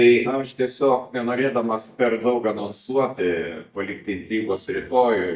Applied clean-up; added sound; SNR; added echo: neural mask model DeepFilterNet 3.